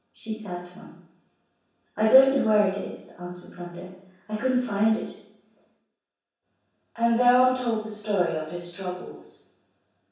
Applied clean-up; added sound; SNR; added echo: none; none; none; reverberation time 0.7 s.